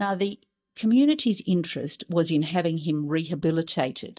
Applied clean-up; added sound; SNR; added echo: neural mask model DeepFilterNet 3.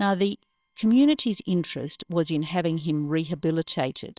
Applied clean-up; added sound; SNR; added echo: neural separator model SepFormer WHAMR!.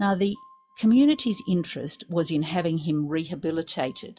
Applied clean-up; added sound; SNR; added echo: classical method WPE with log-MMSE.